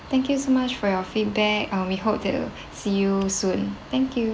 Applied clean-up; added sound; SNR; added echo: none; none; none; none.